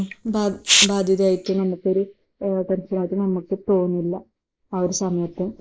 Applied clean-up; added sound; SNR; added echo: neural mask model Resemble Enhance denoiser.